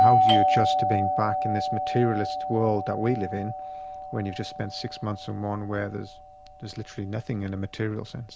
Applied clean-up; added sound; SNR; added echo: none; Doorbell; -2 dB; none.